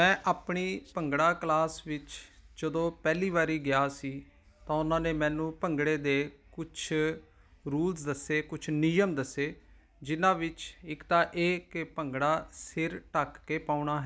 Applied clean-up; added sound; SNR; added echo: none; none; none; none.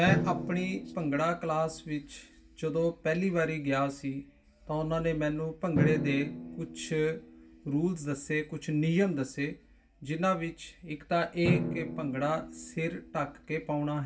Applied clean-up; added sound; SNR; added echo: none; Drum; 7 dB; reverberation time 0.2 s.